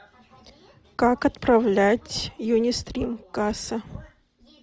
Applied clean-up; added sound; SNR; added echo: none; none; none; none.